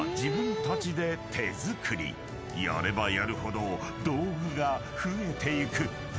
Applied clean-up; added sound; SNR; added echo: none; none; none; none.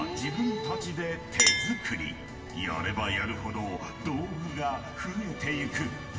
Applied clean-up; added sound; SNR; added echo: none; Chink, clink; 4 dB; reverberation time 0.9 s.